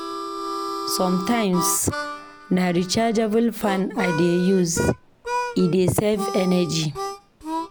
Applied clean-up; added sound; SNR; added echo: none; Harmonica; 8 dB; none.